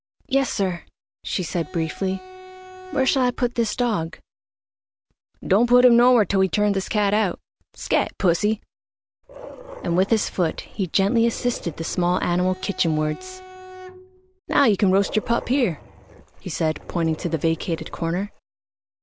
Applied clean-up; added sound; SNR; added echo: none; Bowed string instrument + Dog; 17 dB; none.